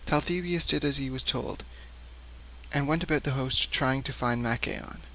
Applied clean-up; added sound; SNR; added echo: none; none; none; none.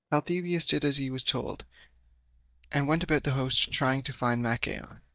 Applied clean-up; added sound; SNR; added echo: neural mask model DeepFilterNet 3.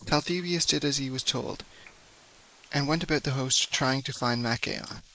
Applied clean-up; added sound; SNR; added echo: neural mask model Resemble Enhance denoiser.